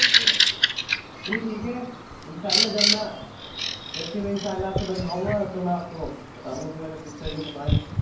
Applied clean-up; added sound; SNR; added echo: none; Bird vocalization, bird call, bird song; -5 dB; reverberation time 0.9 s.